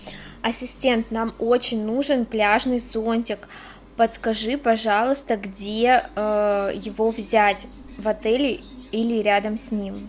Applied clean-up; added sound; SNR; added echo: none; none; none; none.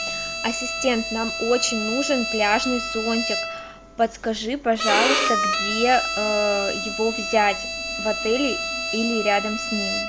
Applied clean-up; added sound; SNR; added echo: none; Bowed string instrument; 2 dB; none.